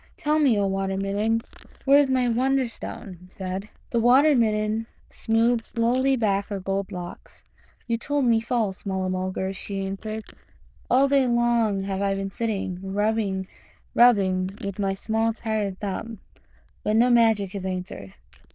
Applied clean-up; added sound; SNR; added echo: neural diffusion model UNIVERSE++.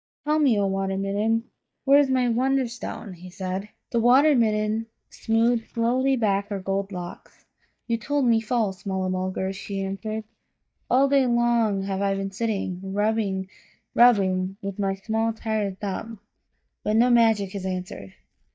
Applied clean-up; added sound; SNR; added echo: neural mask model DeepFilterNet 3.